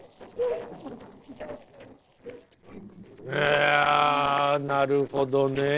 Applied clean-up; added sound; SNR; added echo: neural separator model SepFormer DNS4.